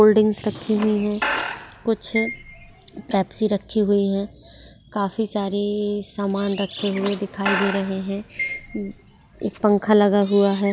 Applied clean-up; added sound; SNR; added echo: none; Squeak / Screech; 9 dB; none.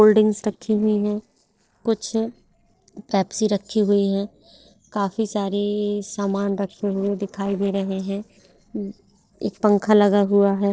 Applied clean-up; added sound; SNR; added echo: neural separator model SepFormer DNS4.